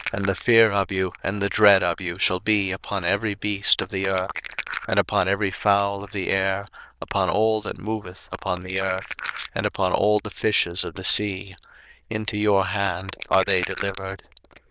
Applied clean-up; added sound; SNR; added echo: neural diffusion model UNIVERSE++.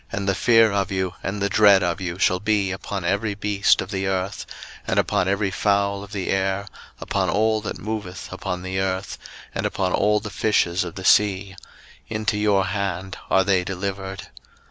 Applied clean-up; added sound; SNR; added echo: none; none; none; none.